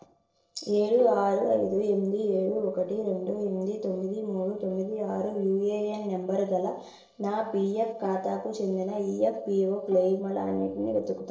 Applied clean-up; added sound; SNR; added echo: neural separator model SepFormer DNS4.